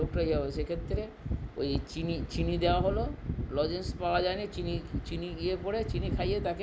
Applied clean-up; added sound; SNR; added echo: none; none; none; none.